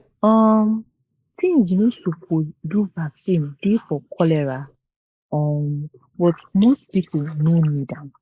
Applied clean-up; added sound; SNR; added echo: neural mask model Resemble Enhance denoiser.